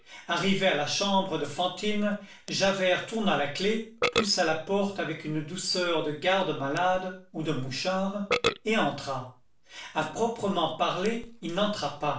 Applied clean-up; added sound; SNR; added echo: none; Burping, eructation; 11 dB; reverberation time 0.4 s.